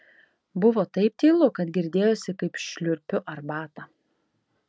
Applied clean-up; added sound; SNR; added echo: none; none; none; none.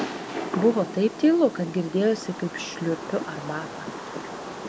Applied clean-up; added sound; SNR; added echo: none; Fireworks; 9 dB; none.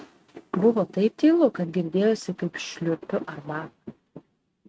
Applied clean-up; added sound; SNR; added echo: neural mask model RNNoise.